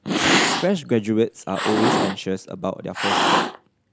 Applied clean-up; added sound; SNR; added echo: none; Cat; -2 dB; none.